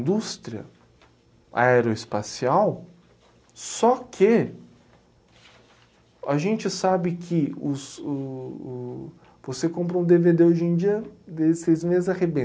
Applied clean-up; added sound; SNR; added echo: none; none; none; none.